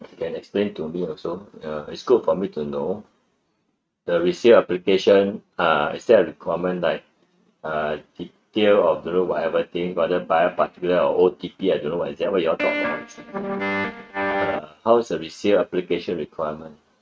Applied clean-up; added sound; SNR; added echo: neural mask model RNNoise.